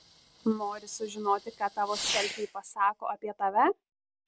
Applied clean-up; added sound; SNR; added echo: none; Fireworks; 10 dB; none.